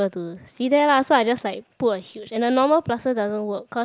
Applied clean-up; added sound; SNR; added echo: none; none; none; none.